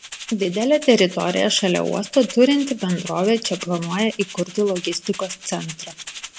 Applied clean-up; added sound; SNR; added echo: none; Rattle (instrument); 15 dB; none.